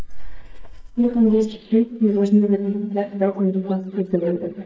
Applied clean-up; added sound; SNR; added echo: neural mask model DeepFilterNet 3.